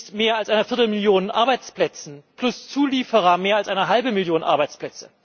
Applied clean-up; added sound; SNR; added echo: none; none; none; none.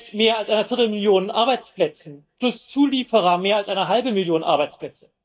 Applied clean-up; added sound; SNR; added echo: neural mask model DeepFilterNet 3.